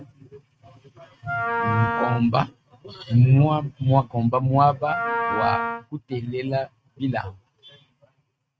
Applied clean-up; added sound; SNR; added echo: neural mask model RNNoise.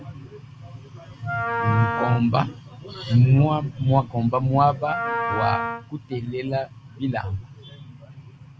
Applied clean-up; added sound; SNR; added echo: none; Wind instrument, woodwind instrument; 4 dB; none.